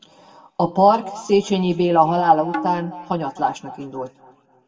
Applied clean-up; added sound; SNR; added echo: none; Tabla; 13 dB; reverberation time 1.8 s.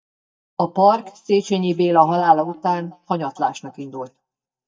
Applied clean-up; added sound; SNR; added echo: neural mask model DeepFilterNet 3.